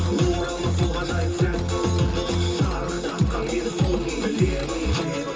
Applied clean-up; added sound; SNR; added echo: none; Mechanisms; 18 dB; reverberation time 0.2 s.